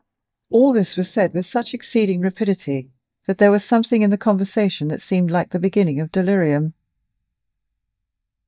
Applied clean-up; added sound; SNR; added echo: neural mask model DeepFilterNet 3.